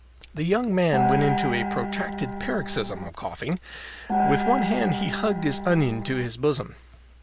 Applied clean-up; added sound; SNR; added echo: none; Gong; 1 dB; none.